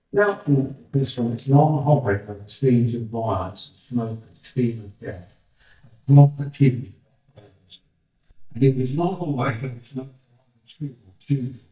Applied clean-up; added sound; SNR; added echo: neural mask model DeepFilterNet 3.